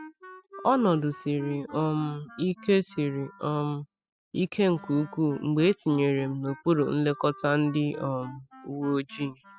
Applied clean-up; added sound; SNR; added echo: classical method spectral subtraction.